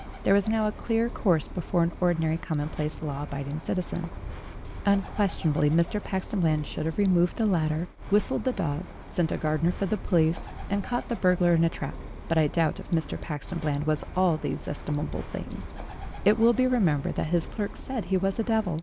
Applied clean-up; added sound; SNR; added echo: none; Bird; 11 dB; none.